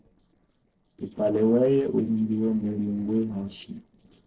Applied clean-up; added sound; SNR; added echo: neural separator model SepFormer DNS4.